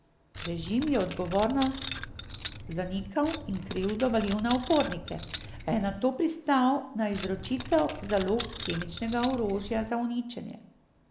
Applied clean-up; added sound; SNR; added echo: none; Keys jangling; 2 dB; none.